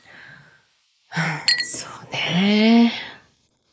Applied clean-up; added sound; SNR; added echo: neural mask model Resemble Enhance denoiser.